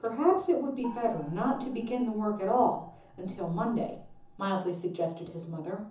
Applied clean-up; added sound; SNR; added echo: none; Gong; 19 dB; reverberation time 0.6 s.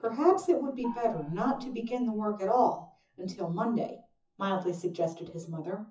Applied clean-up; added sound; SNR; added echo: classical method WPE with log-MMSE.